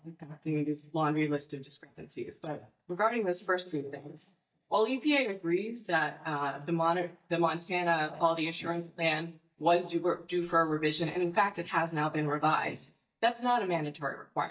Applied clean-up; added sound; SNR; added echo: neural mask model DeepFilterNet 3.